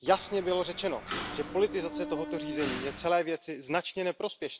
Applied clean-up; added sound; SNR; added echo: none; Mechanisms; 7 dB; none.